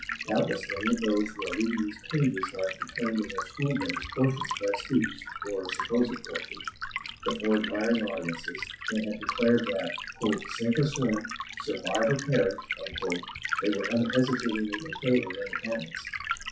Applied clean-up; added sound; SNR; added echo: classical method WPE with log-MMSE.